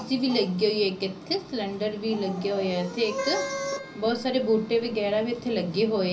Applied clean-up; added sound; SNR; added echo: none; Keyboard (musical); 16 dB; reverberation time 0.5 s.